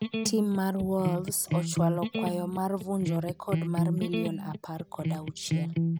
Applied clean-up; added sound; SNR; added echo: none; Electric guitar; 0 dB; none.